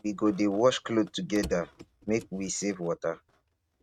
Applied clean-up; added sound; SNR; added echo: neural mask model RNNoise.